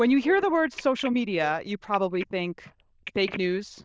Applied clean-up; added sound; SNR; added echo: neural diffusion model UNIVERSE++.